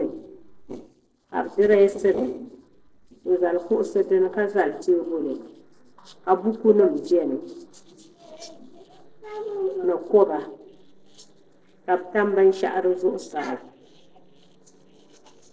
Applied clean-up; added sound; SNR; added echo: neural separator model SepFormer DNS4.